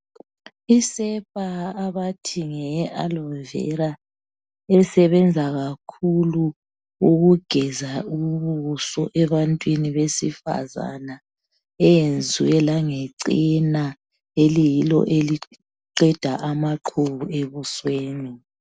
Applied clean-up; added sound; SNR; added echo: none; none; none; none.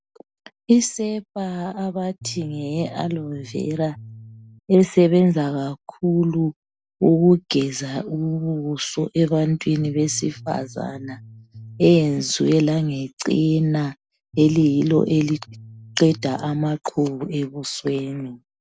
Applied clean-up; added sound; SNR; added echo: none; Bass guitar; 19 dB; none.